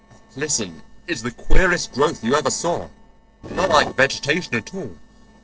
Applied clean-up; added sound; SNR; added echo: neural separator model SepFormer DNS4.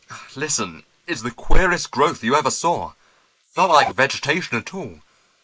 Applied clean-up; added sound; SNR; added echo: neural mask model Resemble Enhance denoiser.